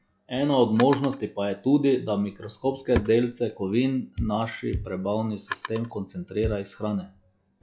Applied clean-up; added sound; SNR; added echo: classical method log-MMSE.